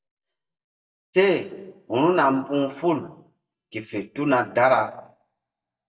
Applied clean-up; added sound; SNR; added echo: neural mask model DeepFilterNet 3.